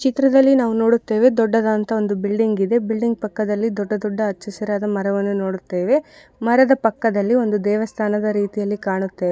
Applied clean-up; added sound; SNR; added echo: none; none; none; none.